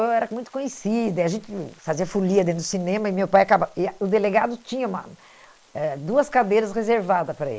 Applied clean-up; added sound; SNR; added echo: neural mask model Resemble Enhance denoiser.